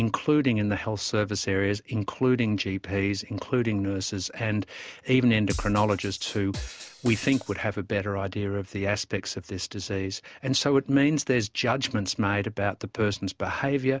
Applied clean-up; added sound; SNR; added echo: none; Drum kit; 11 dB; none.